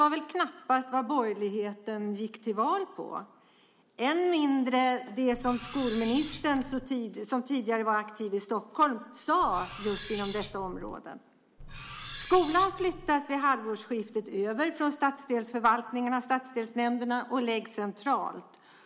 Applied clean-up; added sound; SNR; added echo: none; Cutlery, silverware; 5 dB; none.